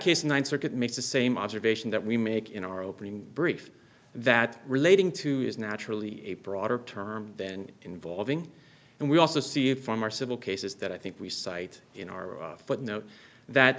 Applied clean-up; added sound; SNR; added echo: none; none; none; none.